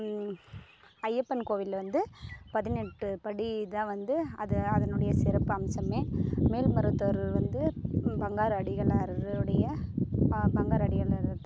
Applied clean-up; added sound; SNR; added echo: none; none; none; none.